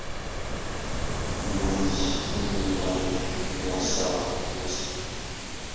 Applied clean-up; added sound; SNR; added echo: none; Ocean; -2 dB; reverberation time 1.9 s.